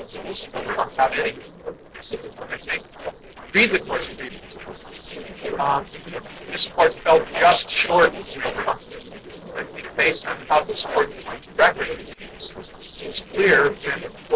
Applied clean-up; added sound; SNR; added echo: neural separator model SepFormer DNS4.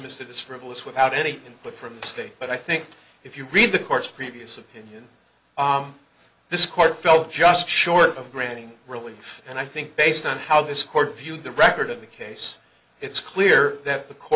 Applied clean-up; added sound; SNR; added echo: none; none; none; none.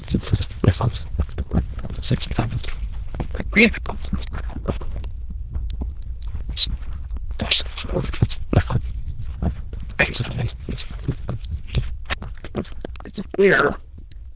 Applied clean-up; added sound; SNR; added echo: neural diffusion model UNIVERSE++.